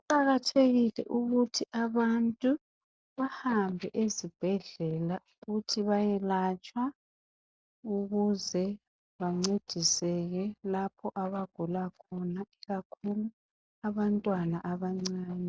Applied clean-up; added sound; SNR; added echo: none; none; none; none.